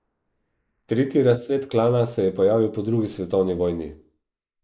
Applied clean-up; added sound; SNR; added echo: neural mask model Resemble Enhance denoiser.